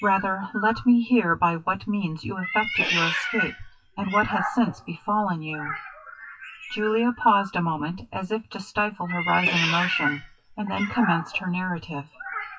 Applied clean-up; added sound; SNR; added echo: classical method WPE with log-MMSE.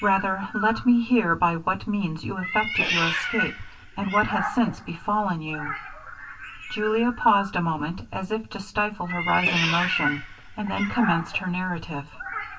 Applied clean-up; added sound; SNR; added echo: none; Meow; 6 dB; reverberation time 0.2 s.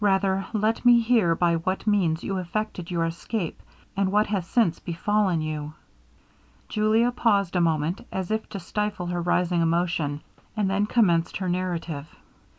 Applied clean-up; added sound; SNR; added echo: none; none; none; none.